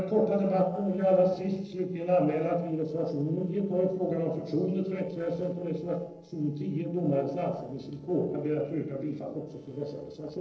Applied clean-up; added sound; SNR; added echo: neural separator model SepFormer DNS4.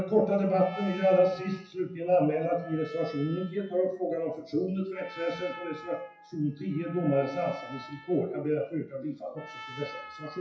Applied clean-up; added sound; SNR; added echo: classical method WPE with log-MMSE.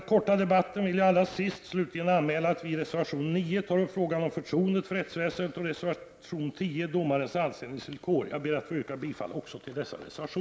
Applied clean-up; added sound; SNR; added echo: none; none; none; none.